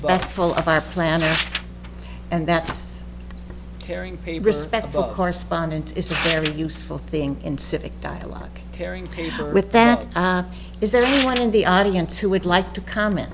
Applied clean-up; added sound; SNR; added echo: none; Tearing; 9 dB; none.